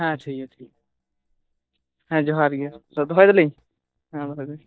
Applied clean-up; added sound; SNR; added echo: neural mask model DeepFilterNet 3.